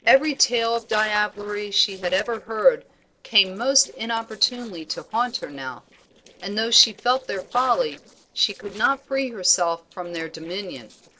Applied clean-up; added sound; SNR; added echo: neural separator model SepFormer DNS4.